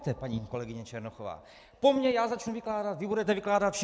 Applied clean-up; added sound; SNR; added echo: none; none; none; none.